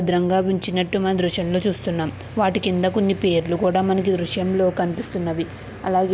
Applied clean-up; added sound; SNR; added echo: none; none; none; none.